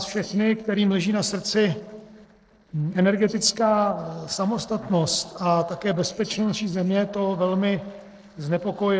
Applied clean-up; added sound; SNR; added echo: neural separator model SepFormer DNS4.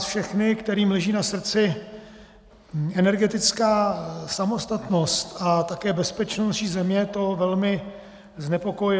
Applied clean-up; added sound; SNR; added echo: none; none; none; none.